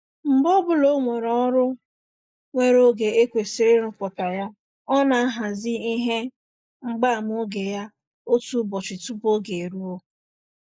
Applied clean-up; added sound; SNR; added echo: neural mask model Resemble Enhance denoiser.